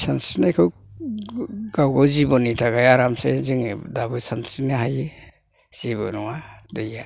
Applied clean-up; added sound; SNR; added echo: none; none; none; none.